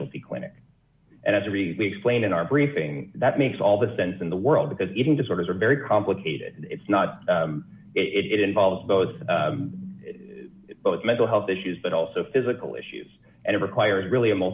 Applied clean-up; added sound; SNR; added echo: none; none; none; none.